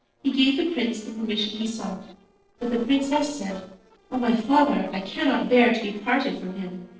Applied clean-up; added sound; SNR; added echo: neural separator model SepFormer DNS4.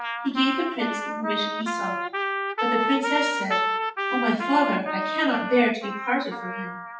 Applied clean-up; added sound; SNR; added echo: classical method WPE with log-MMSE.